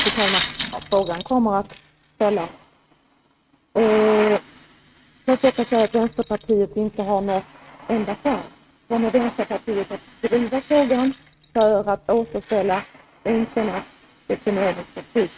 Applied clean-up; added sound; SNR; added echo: neural mask model RNNoise.